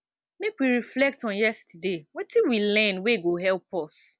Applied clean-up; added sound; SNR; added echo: none; none; none; none.